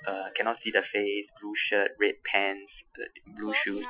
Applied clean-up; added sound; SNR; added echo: classical method Wiener filter.